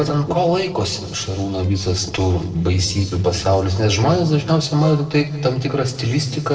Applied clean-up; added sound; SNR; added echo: neural separator model SepFormer DNS4.